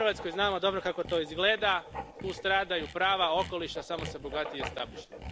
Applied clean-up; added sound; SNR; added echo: none; Writing + Sawing; 12 dB; none.